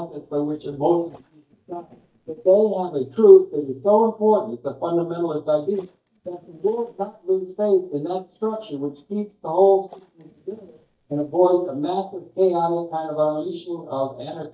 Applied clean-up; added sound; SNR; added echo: neural mask model DeepFilterNet 3.